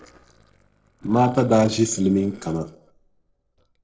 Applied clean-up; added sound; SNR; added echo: neural separator model SepFormer DNS4.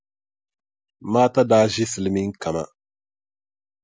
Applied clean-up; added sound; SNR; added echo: none; none; none; none.